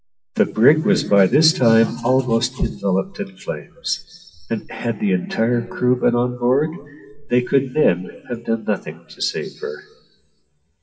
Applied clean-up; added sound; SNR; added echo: classical method WPE with log-MMSE.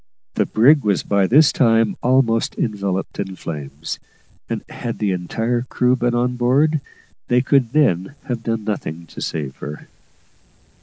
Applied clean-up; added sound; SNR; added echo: none; none; none; none.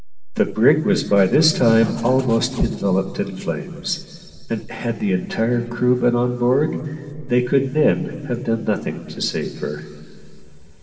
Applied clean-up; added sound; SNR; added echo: none; Zipper (clothing); 10 dB; reverberation time 2.5 s.